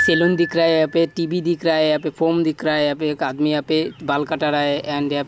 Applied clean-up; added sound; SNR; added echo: none; Piano; 13 dB; none.